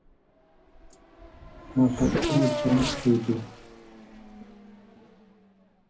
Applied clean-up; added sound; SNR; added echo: none; Race car, auto racing / Accelerating, revving, vroom; 6 dB; reverberation time 0.3 s.